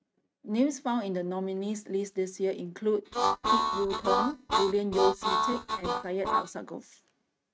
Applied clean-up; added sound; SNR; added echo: neural mask model RNNoise.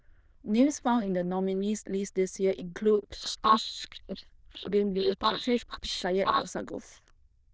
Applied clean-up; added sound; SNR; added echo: neural diffusion model UNIVERSE++.